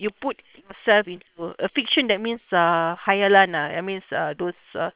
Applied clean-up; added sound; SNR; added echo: neural separator model SepFormer WHAM!.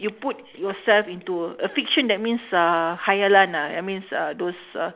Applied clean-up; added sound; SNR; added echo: none; none; none; none.